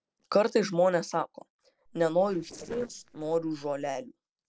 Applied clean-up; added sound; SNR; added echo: neural separator model SepFormer DNS4.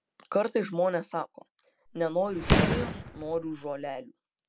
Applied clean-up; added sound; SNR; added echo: none; Fireworks; -2 dB; none.